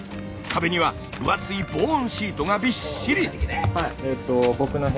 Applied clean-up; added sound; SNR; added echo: none; Wind; 13 dB; none.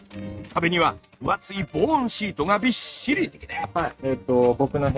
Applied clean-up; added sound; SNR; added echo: neural mask model RNNoise.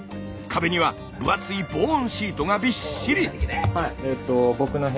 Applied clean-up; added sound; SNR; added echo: none; none; none; none.